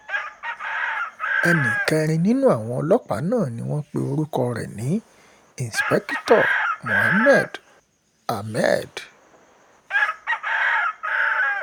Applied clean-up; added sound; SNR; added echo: none; Chicken, rooster; 2 dB; none.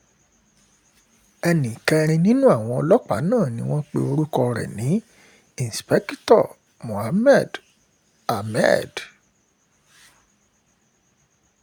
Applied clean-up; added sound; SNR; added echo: none; none; none; none.